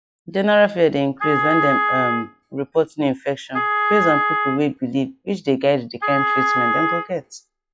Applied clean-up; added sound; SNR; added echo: classical method log-MMSE.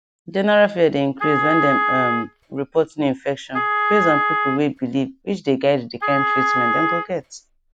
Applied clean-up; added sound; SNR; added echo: none; Wind instrument, woodwind instrument; 1 dB; none.